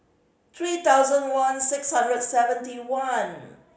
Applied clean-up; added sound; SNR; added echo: none; none; none; none.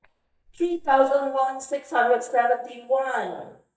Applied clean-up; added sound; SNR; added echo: neural mask model DeepFilterNet 3.